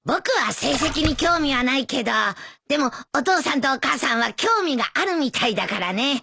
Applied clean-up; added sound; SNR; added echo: none; Splash, splatter; 7 dB; none.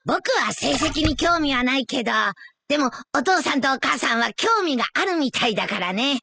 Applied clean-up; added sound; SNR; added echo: classical method spectral subtraction.